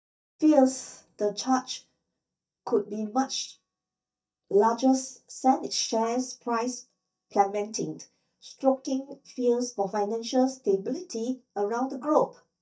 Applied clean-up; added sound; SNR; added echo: neural mask model DeepFilterNet 3.